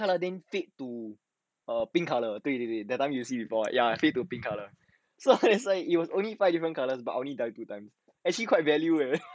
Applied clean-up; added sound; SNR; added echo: none; none; none; none.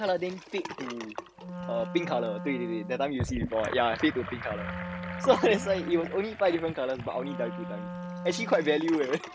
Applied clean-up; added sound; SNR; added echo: none; Sink (filling or washing) / Gurgling + Wind instrument, woodwind instrument; 8 dB; none.